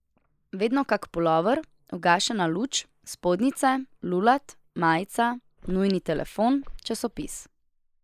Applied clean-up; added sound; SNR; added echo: neural mask model Resemble Enhance denoiser.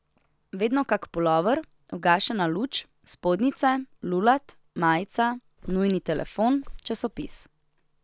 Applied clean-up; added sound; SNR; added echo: none; Walk, footsteps; 15 dB; none.